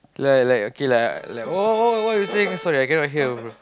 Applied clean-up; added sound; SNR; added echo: none; Bowed string instrument; 19 dB; none.